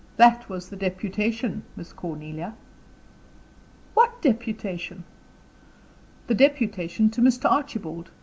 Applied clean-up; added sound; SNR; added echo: none; none; none; none.